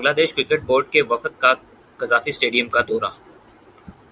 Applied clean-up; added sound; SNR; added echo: none; none; none; none.